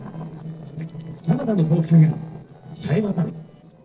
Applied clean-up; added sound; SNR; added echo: neural separator model SepFormer DNS4.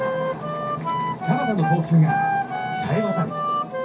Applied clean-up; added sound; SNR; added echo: none; Wind instrument, woodwind instrument; 2 dB; reverberation time 0.3 s.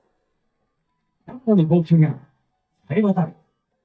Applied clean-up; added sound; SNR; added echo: neural mask model DeepFilterNet 3.